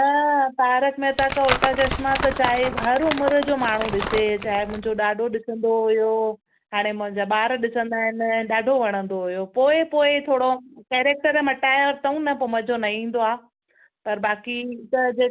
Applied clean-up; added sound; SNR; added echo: none; Crumpling, crinkling; 6 dB; none.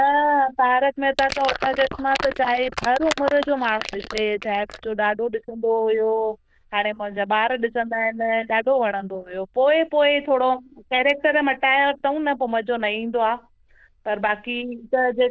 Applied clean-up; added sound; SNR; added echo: neural diffusion model UNIVERSE++.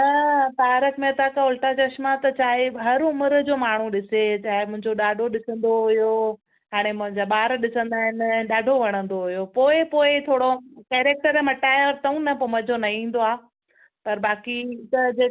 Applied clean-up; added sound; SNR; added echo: none; none; none; none.